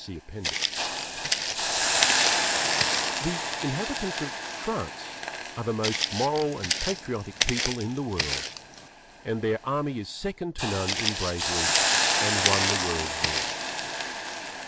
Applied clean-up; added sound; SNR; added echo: none; Walk, footsteps + Hiss; -4 dB; none.